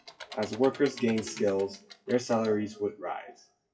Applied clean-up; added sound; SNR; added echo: classical method WPE with log-MMSE.